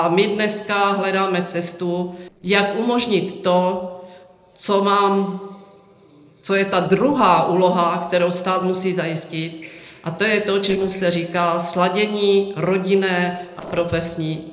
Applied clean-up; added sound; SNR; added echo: neural separator model SepFormer DNS4.